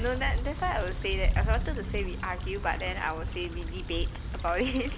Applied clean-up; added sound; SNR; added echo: none; Stream / Trickle, dribble / Traffic noise, roadway noise; -2 dB; none.